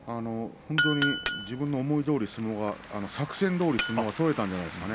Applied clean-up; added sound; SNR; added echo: none; Chink, clink; -4 dB; none.